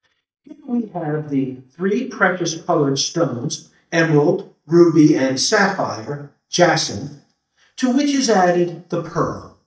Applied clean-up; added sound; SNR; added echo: neural mask model DeepFilterNet 3.